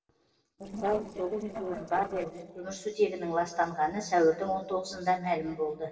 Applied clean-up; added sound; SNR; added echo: neural separator model SepFormer DNS4.